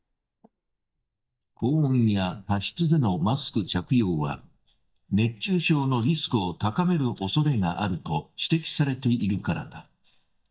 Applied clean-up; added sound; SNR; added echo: neural mask model DeepFilterNet 3.